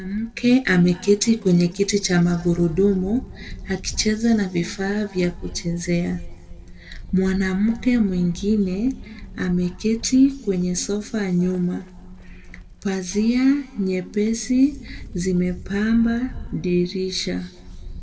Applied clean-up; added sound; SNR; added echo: none; Livestock, farm animals, working animals; 16 dB; reverberation time 1.7 s.